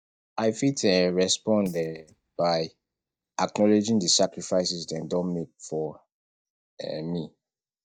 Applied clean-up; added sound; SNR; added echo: neural mask model DeepFilterNet 3.